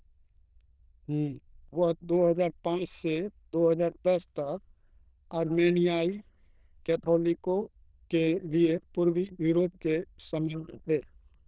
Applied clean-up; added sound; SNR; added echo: neural diffusion model UNIVERSE++.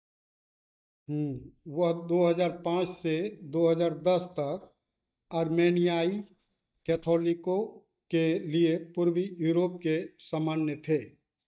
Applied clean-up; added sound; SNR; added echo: neural mask model DeepFilterNet 3.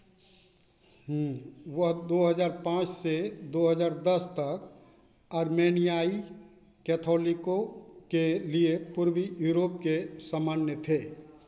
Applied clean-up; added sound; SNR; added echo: none; none; none; none.